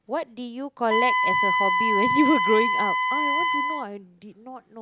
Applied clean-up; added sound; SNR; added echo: none; Wind instrument, woodwind instrument; -3 dB; none.